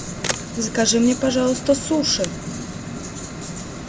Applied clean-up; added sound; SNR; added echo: none; Camera; 14 dB; none.